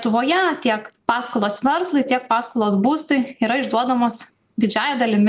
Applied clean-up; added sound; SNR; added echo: none; none; none; none.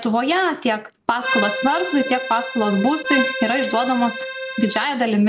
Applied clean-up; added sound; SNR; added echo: none; Accordion; 5 dB; none.